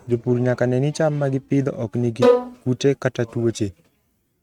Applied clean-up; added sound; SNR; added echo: neural mask model RNNoise.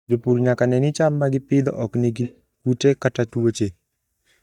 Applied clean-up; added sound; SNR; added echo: neural mask model DeepFilterNet 3.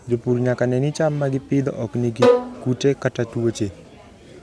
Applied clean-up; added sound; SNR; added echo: none; Bowed string instrument; 0 dB; none.